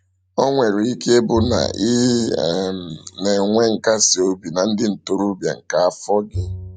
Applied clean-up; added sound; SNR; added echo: none; Bowed string instrument; 16 dB; none.